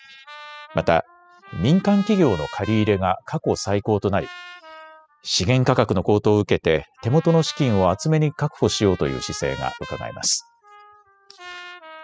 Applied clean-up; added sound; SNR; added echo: classical method spectral subtraction.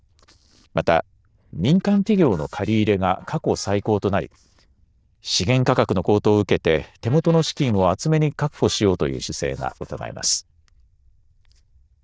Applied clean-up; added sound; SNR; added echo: neural diffusion model UNIVERSE++.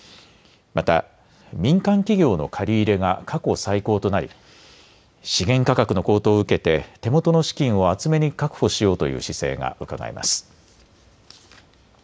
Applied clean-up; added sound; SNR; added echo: none; none; none; none.